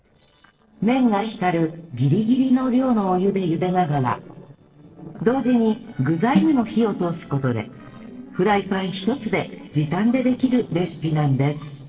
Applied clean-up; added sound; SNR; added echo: neural separator model SepFormer DNS4.